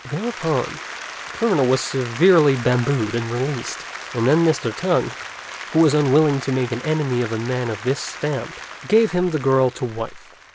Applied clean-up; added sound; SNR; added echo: none; Applause; 13 dB; none.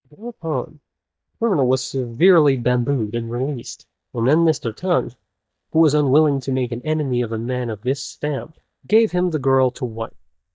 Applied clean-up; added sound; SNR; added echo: neural mask model DeepFilterNet 3.